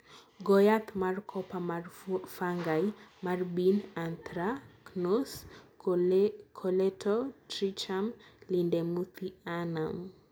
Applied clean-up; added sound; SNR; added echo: none; none; none; none.